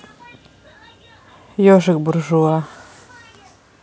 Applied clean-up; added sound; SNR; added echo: none; none; none; none.